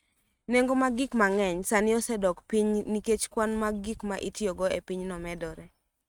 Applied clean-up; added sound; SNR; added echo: neural mask model RNNoise.